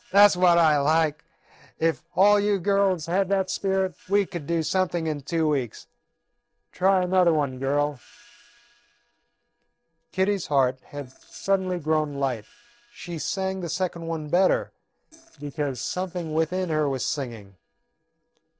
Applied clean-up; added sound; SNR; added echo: neural separator model SepFormer DNS4.